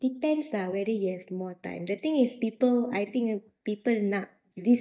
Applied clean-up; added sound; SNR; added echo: neural mask model DeepFilterNet 3.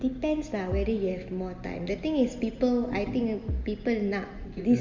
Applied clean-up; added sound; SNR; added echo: none; Bass drum; 5 dB; reverberation time 1.9 s.